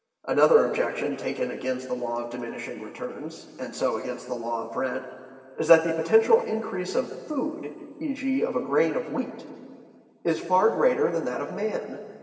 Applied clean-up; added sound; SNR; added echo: none; none; none; reverberation time 2.4 s.